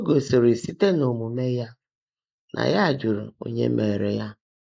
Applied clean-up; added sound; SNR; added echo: neural mask model Resemble Enhance denoiser.